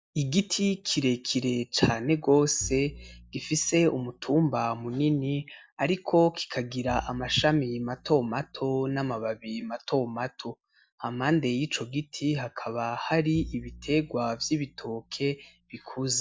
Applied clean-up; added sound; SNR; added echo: neural mask model DeepFilterNet 3.